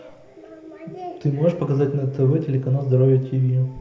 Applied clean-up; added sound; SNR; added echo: none; none; none; reverberation time 0.7 s.